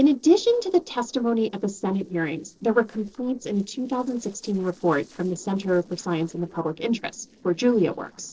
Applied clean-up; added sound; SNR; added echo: neural separator model SepFormer DNS4.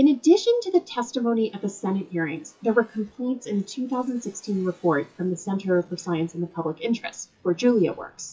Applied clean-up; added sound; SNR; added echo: classical method WPE with log-MMSE.